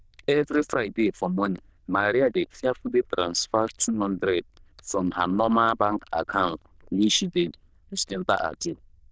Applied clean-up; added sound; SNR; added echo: neural diffusion model UNIVERSE++.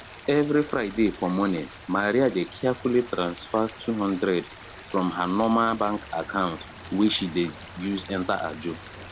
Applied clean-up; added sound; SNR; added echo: none; Stream; 17 dB; none.